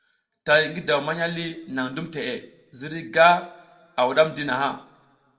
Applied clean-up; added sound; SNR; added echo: none; none; none; reverberation time 0.4 s.